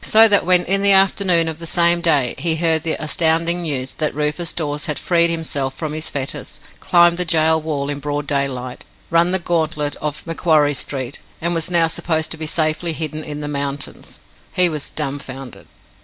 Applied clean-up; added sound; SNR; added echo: none; none; none; none.